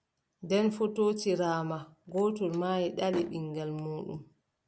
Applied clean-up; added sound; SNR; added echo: none; Slam; 16 dB; none.